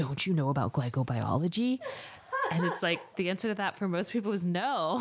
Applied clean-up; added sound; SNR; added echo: none; none; none; none.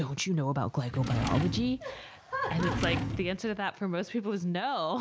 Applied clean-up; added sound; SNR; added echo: none; Drawer open or close; 4 dB; none.